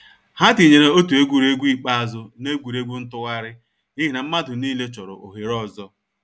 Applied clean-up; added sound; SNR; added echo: none; none; none; none.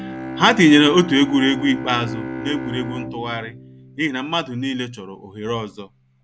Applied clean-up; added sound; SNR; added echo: none; Bowed string instrument; 12 dB; none.